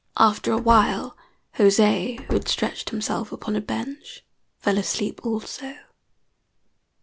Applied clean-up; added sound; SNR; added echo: none; Slam; 11 dB; none.